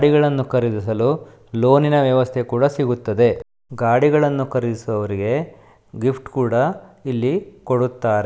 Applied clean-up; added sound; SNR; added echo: none; none; none; none.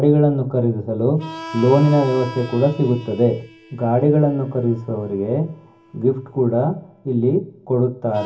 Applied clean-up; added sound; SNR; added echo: none; Harmonica; 19 dB; reverberation time 0.4 s.